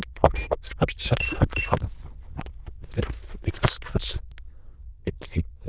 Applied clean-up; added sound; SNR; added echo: neural diffusion model UNIVERSE++.